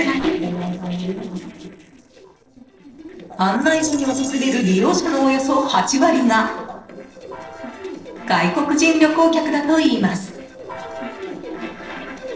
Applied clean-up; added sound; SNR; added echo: neural separator model SepFormer DNS4.